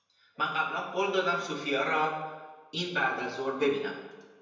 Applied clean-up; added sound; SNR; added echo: none; none; none; reverberation time 1.0 s.